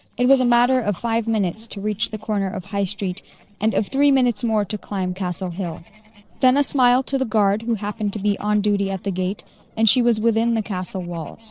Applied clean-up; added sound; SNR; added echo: neural separator model SepFormer DNS4.